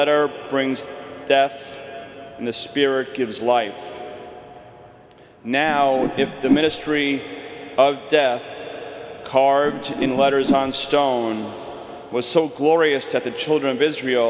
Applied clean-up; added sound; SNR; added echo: none; Whoosh, swoosh, swish; 6 dB; none.